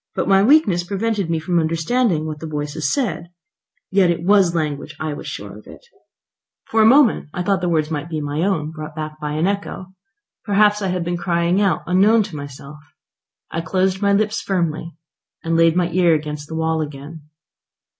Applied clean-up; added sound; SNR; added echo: none; none; none; none.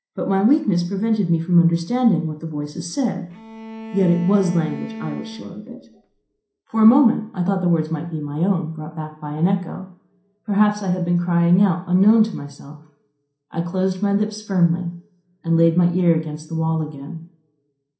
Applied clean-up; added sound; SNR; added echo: none; Bowed string instrument; 14 dB; reverberation time 0.5 s.